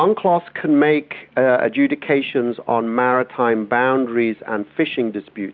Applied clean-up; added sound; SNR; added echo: none; none; none; none.